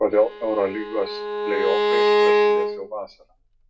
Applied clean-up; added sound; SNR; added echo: none; Bowed string instrument; -3 dB; reverberation time 0.2 s.